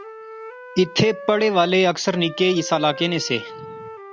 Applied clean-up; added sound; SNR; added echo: none; Wind instrument, woodwind instrument; 15 dB; none.